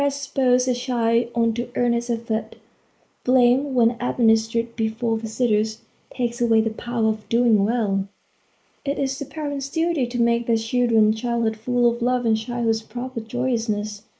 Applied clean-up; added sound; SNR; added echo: neural mask model Resemble Enhance denoiser.